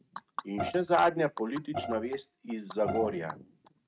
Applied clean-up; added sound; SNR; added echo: neural mask model RNNoise.